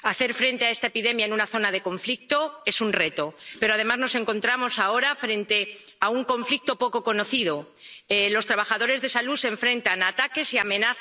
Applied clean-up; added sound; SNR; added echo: none; none; none; none.